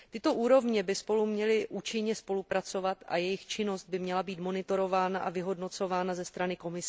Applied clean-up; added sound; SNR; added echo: none; none; none; none.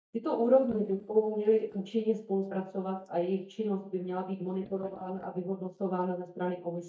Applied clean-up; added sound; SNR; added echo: neural mask model DeepFilterNet 3.